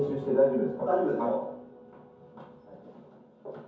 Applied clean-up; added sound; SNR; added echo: none; none; none; reverberation time 0.6 s.